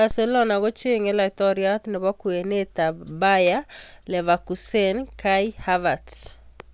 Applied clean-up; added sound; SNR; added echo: none; none; none; none.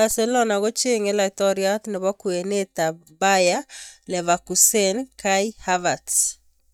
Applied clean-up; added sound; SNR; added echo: neural mask model DeepFilterNet 3.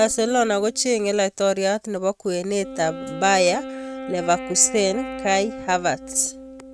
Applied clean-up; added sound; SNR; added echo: neural mask model RNNoise.